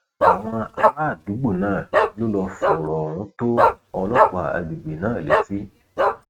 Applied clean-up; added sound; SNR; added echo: neural mask model RNNoise.